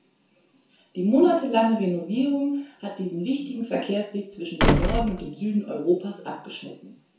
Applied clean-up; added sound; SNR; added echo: none; Slam; 0 dB; reverberation time 0.2 s.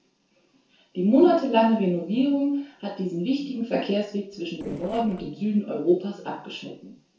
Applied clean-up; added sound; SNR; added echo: neural separator model SepFormer DNS4.